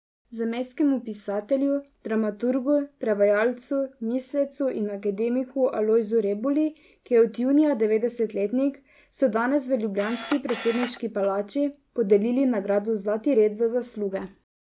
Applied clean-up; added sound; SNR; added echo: none; Camera; 11 dB; none.